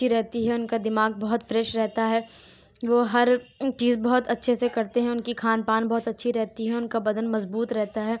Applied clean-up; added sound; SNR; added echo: none; none; none; none.